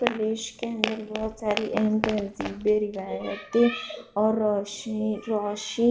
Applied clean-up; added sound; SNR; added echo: none; none; none; reverberation time 0.6 s.